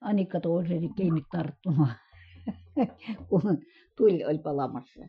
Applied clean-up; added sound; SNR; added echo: classical method Wiener filter.